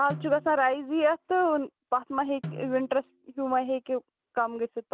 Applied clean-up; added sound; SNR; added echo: none; Snare drum; 17 dB; none.